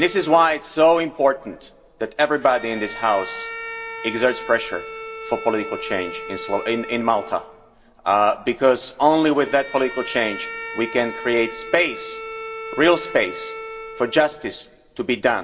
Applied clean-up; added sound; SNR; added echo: none; Bowed string instrument; 13 dB; reverberation time 1.0 s.